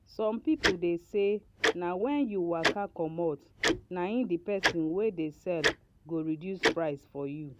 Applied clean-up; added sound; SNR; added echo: none; Tick-tock; 3 dB; none.